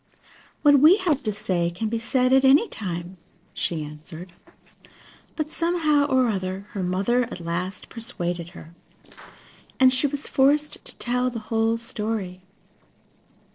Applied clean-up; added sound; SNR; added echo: neural separator model SepFormer DNS4.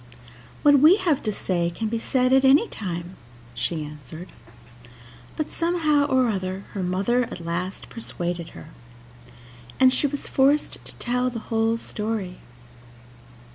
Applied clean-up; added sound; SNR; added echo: none; none; none; none.